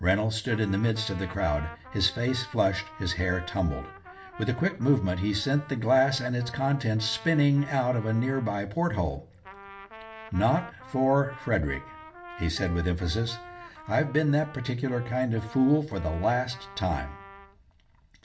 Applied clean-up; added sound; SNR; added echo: none; Trumpet; 18 dB; reverberation time 0.4 s.